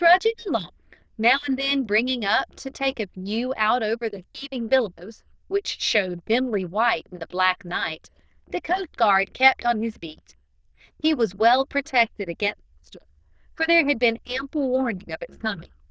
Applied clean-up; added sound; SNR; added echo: neural diffusion model UNIVERSE++.